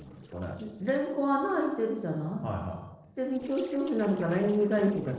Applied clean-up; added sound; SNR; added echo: neural separator model SepFormer DNS4.